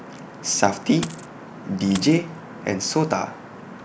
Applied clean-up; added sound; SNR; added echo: none; Coin (dropping); 14 dB; none.